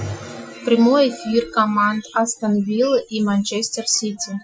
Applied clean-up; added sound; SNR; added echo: classical method Wiener filter.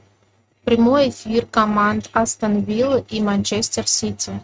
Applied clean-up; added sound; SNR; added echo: neural mask model RNNoise.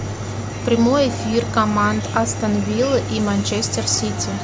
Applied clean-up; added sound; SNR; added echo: none; none; none; none.